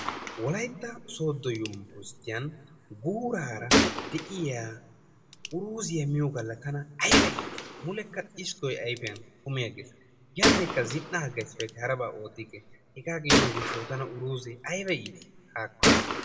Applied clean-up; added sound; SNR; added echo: none; Gunshot, gunfire; -2 dB; reverberation time 1.0 s.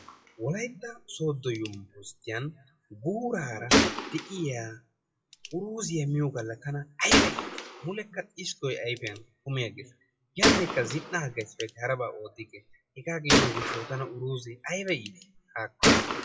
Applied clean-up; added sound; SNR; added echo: classical method WPE with log-MMSE.